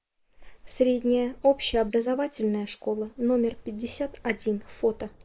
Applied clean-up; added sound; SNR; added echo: neural mask model Resemble Enhance denoiser.